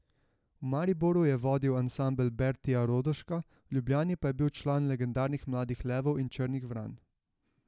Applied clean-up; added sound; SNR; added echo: none; none; none; none.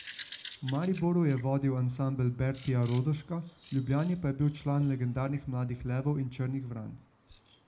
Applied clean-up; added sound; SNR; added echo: none; Bird vocalization, bird call, bird song; 19 dB; reverberation time 0.2 s.